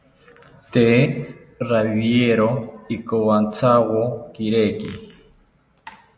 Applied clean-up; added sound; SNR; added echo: none; none; none; none.